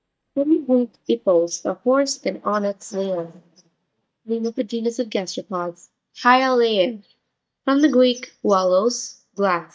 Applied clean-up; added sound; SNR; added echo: neural mask model DeepFilterNet 3.